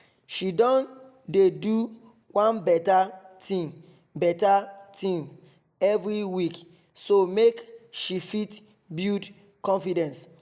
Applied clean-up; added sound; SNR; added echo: none; none; none; none.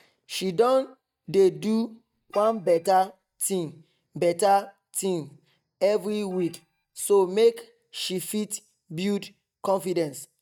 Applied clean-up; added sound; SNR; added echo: neural mask model DeepFilterNet 3.